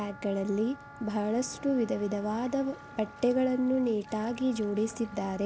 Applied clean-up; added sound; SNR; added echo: none; Wind instrument, woodwind instrument + Waves, surf; 17 dB; none.